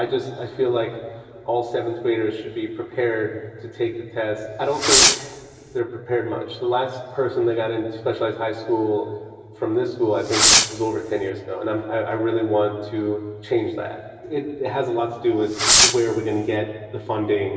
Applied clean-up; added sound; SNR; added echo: none; Fireworks; -4 dB; reverberation time 2.5 s.